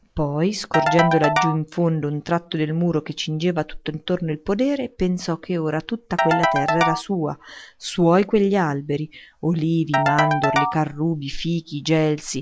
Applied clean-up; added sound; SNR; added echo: none; Ringtone / Keyboard (musical); 1 dB; none.